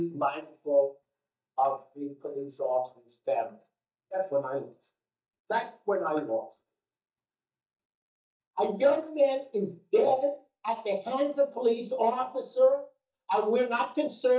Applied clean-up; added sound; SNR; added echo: neural mask model DeepFilterNet 3.